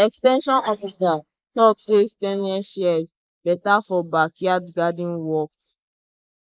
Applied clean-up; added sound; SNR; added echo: neural mask model Resemble Enhance denoiser.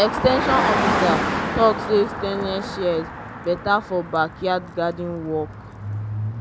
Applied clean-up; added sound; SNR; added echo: none; Car passing by; 3 dB; none.